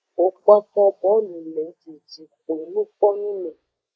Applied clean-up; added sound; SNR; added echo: neural mask model Resemble Enhance denoiser.